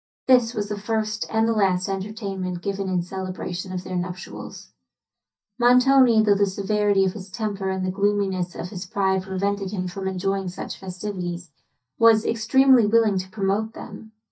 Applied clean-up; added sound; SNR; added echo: neural mask model DeepFilterNet 3.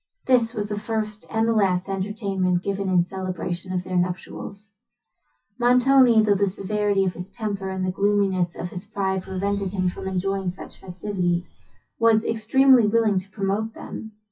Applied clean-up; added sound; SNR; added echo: classical method WPE with log-MMSE.